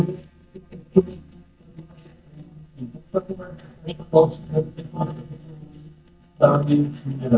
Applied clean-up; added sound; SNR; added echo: neural mask model DeepFilterNet 3.